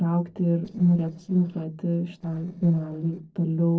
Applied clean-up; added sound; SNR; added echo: neural separator model SepFormer DNS4.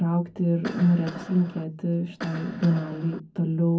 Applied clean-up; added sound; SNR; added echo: none; Cough; 15 dB; reverberation time 0.4 s.